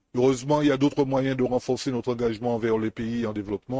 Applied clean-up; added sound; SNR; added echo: neural mask model RNNoise.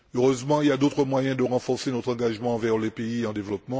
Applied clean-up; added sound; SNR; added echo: none; none; none; none.